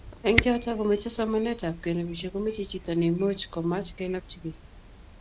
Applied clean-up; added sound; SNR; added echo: none; Camera; 8 dB; none.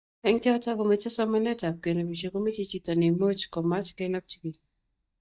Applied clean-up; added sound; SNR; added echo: neural mask model DeepFilterNet 3.